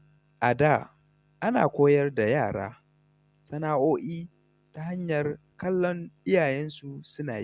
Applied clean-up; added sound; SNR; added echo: none; none; none; none.